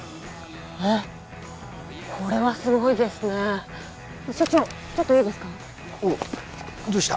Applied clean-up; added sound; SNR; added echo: none; none; none; none.